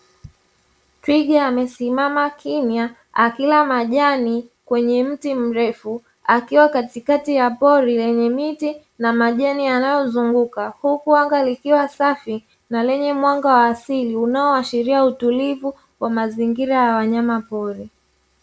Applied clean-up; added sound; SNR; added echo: none; none; none; none.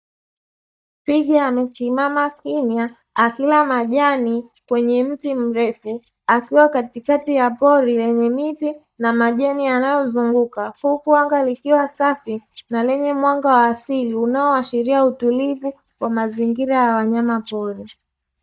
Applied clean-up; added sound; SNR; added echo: neural mask model DeepFilterNet 3.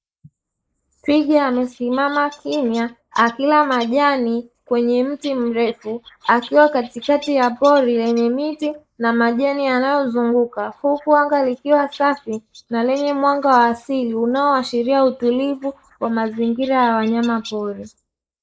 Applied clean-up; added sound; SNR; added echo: neural mask model Resemble Enhance denoiser.